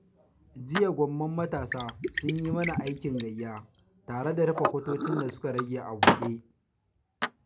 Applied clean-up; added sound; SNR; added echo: none; Liquid; 1 dB; none.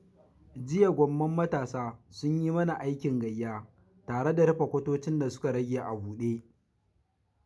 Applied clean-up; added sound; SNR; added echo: none; none; none; none.